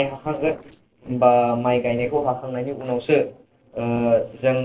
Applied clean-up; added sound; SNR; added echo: neural separator model SepFormer DNS4.